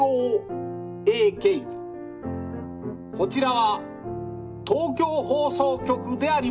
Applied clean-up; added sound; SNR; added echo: none; none; none; none.